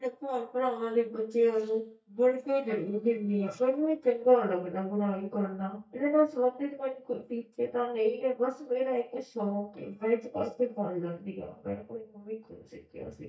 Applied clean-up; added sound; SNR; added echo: neural mask model DeepFilterNet 3.